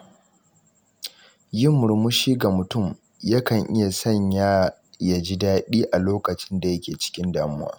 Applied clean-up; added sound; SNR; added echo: none; none; none; none.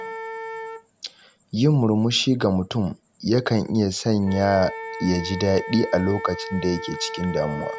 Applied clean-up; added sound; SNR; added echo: none; Wind instrument, woodwind instrument; 12 dB; none.